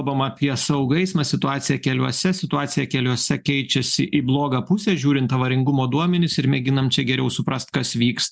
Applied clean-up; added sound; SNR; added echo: none; none; none; none.